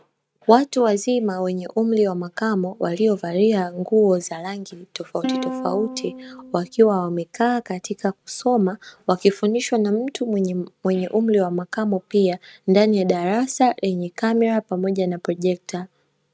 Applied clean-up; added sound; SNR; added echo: neural mask model RNNoise.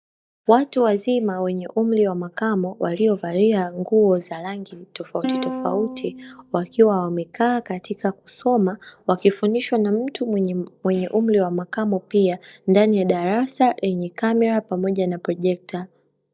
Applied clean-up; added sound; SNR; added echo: neural mask model DeepFilterNet 3.